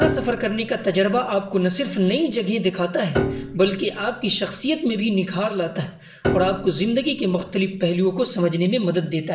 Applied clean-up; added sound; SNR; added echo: none; Piano; 10 dB; reverberation time 0.5 s.